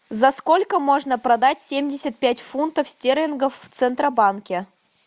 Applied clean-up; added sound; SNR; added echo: none; none; none; none.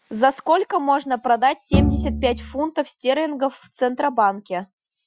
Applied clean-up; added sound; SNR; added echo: classical method Wiener filter.